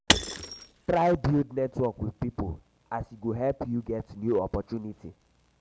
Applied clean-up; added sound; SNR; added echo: none; Shatter / Crushing; 1 dB; none.